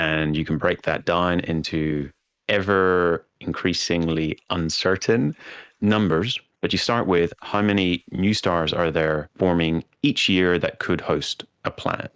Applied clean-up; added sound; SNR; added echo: neural mask model Resemble Enhance denoiser.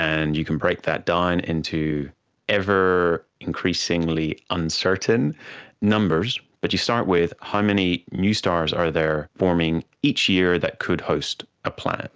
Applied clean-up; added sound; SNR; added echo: none; none; none; none.